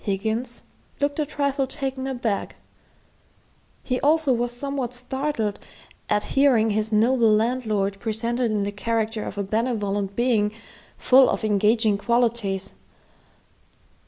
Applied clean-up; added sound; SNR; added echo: none; none; none; none.